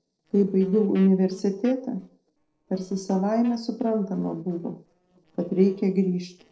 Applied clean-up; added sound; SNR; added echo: neural separator model SepFormer DNS4.